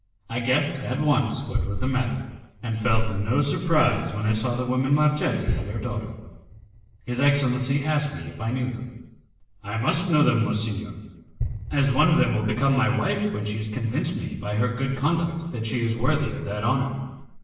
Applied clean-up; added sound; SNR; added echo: neural separator model SepFormer DNS4.